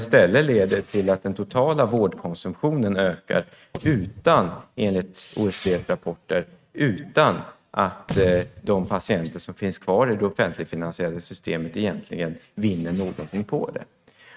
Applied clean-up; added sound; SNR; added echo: neural mask model RNNoise.